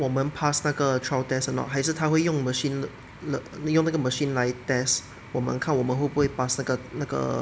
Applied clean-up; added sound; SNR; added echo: none; none; none; none.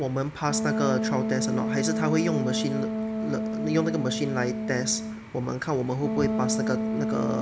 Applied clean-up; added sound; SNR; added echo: none; Wind instrument, woodwind instrument; 1 dB; none.